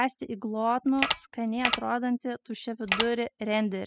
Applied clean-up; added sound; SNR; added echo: classical method spectral subtraction.